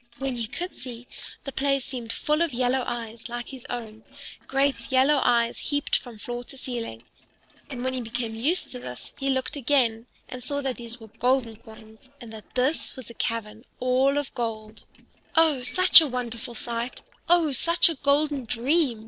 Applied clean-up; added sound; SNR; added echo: neural separator model SepFormer DNS4.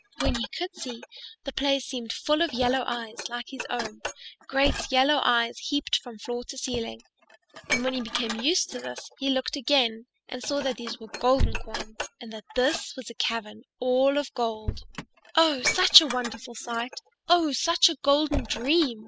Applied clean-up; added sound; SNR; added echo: classical method spectral subtraction.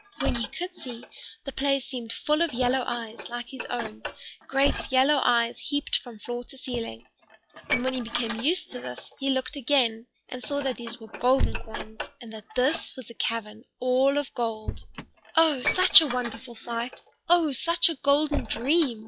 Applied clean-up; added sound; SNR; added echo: classical method log-MMSE.